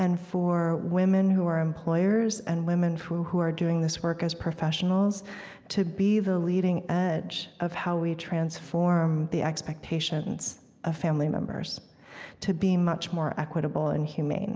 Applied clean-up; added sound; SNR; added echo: none; none; none; none.